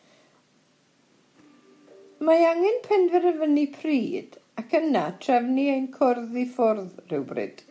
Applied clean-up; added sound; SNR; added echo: none; none; none; none.